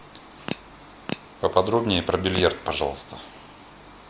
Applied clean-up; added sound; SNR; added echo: none; Crack / Crackle; 10 dB; none.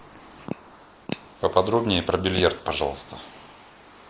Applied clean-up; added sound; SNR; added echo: neural mask model Resemble Enhance denoiser.